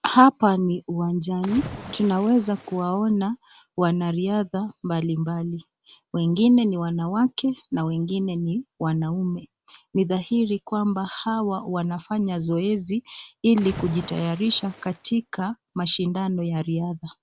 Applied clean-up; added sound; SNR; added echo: none; Splash, splatter; 16 dB; none.